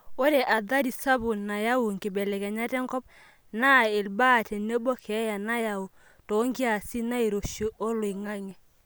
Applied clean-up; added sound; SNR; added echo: none; none; none; none.